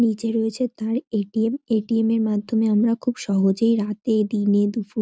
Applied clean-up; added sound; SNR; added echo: none; none; none; none.